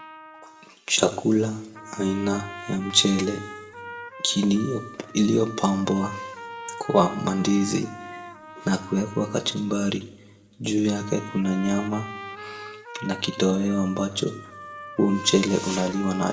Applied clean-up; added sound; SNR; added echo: none; Trumpet; 14 dB; reverberation time 0.9 s.